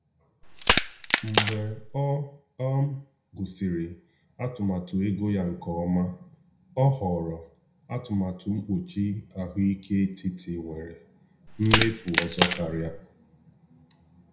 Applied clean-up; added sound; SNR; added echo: none; Crack; -3 dB; reverberation time 0.5 s.